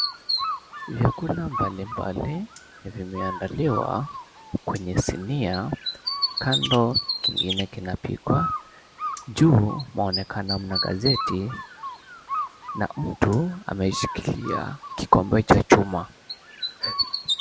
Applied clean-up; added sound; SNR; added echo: none; Bird; 6 dB; none.